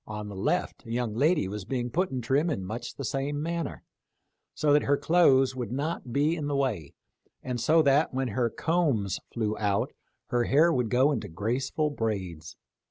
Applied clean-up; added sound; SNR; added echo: none; none; none; none.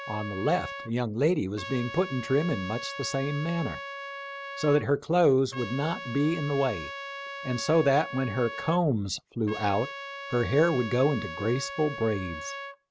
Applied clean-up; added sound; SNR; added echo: none; Trumpet; 11 dB; none.